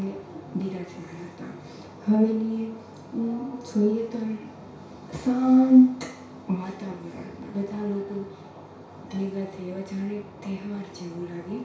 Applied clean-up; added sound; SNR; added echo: none; none; none; reverberation time 0.6 s.